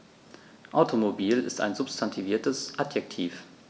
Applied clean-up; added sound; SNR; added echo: none; none; none; none.